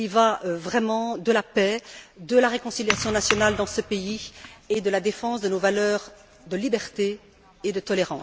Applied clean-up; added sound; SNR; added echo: none; none; none; none.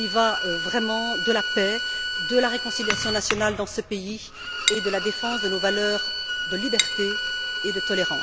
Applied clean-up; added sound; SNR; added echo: none; Cutlery, silverware / Dishes, pots, and pans + Bowed string instrument; 1 dB; none.